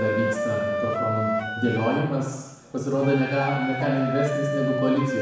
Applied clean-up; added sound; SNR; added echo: none; Wind instrument, woodwind instrument; 3 dB; reverberation time 1.1 s.